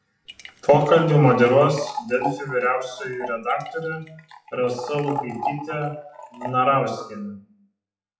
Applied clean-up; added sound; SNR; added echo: classical method WPE with log-MMSE.